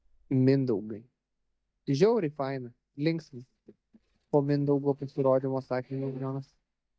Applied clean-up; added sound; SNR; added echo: neural mask model DeepFilterNet 3.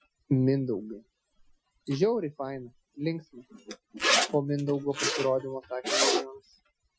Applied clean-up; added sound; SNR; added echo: classical method Wiener filter.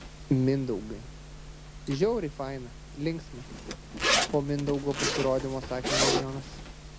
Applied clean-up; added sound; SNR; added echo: none; Zipper (clothing); 2 dB; none.